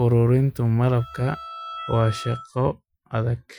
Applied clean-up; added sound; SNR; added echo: classical method Wiener filter.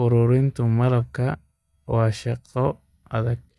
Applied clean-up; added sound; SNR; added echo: neural mask model DeepFilterNet 3.